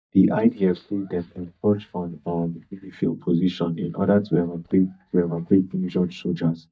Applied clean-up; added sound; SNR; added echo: neural mask model DeepFilterNet 3.